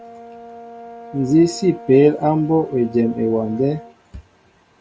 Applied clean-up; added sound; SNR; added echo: none; Brass instrument; 19 dB; none.